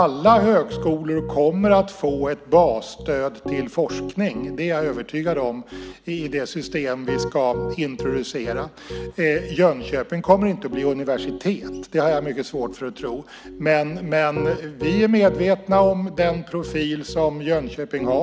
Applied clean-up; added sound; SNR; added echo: none; Piano; 11 dB; none.